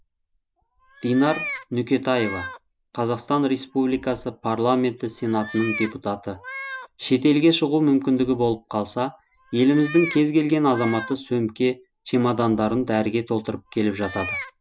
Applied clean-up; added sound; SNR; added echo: none; Meow; 15 dB; none.